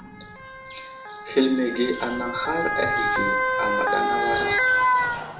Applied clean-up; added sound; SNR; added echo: none; Motor vehicle (road) / Siren; -3 dB; reverberation time 0.6 s.